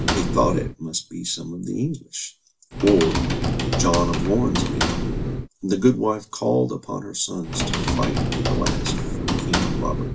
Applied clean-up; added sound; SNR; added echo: none; Typing; 0 dB; reverberation time 0.2 s.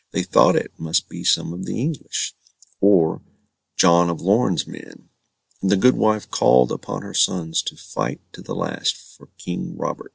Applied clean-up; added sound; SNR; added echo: none; none; none; none.